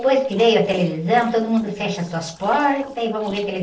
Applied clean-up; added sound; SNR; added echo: neural separator model SepFormer DNS4.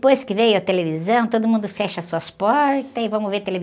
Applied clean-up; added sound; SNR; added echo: none; none; none; none.